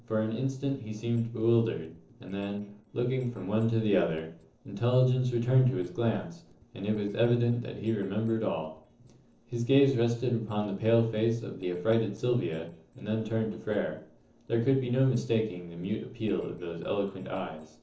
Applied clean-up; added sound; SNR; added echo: neural separator model SepFormer DNS4.